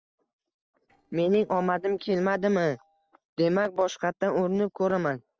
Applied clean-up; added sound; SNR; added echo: neural separator model SepFormer DNS4.